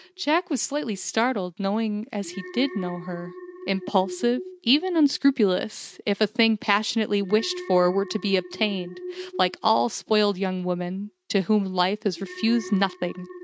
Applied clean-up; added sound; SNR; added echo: neural mask model RNNoise.